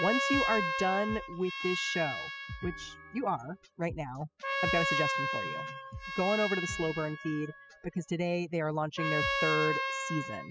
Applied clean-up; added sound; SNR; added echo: classical method spectral subtraction.